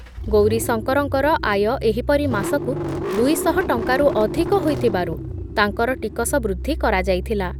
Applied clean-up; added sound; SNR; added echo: none; Engine starting / Car; 6 dB; none.